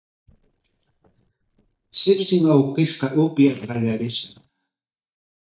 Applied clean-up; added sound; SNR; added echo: neural mask model DeepFilterNet 3.